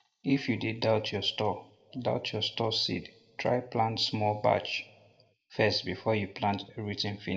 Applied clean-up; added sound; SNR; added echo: none; none; none; reverberation time 0.5 s.